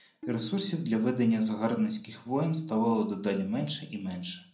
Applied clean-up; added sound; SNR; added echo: none; Tabla; 18 dB; reverberation time 0.6 s.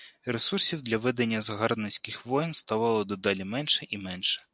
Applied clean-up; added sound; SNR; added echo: none; none; none; none.